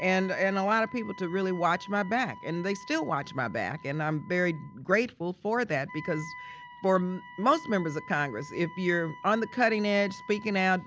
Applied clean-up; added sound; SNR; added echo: none; Wind instrument, woodwind instrument; 18 dB; none.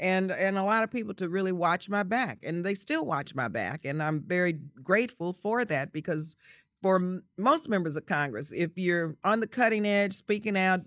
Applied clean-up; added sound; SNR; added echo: neural mask model DeepFilterNet 3.